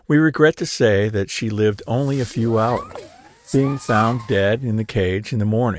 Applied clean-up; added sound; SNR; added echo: neural mask model RNNoise.